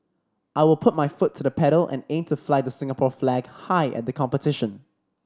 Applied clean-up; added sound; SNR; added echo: none; none; none; none.